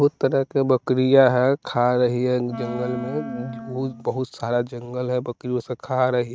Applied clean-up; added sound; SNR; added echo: neural mask model RNNoise.